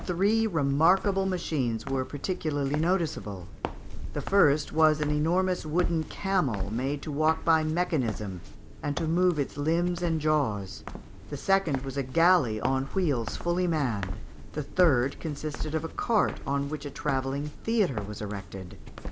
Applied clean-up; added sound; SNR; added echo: none; Walk, footsteps; 9 dB; none.